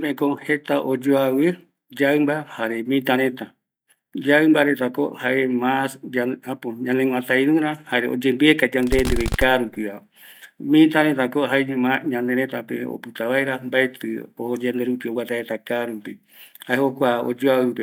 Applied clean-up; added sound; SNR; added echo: none; Fireworks; 4 dB; none.